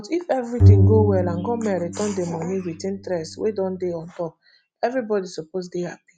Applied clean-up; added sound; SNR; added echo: none; Bowed string instrument; -4 dB; none.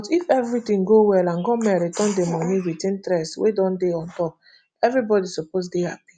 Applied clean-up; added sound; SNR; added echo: none; none; none; none.